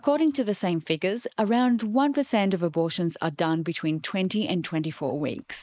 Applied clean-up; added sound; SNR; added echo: neural mask model Resemble Enhance denoiser.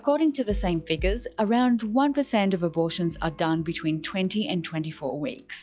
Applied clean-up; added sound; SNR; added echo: classical method log-MMSE.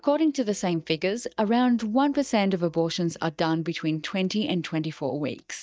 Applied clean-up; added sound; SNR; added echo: neural mask model DeepFilterNet 3.